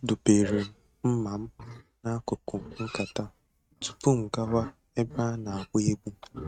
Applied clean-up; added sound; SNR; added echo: neural mask model RNNoise.